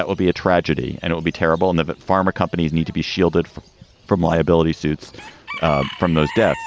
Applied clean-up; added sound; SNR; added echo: none; Bird / Chicken, rooster; 18 dB; none.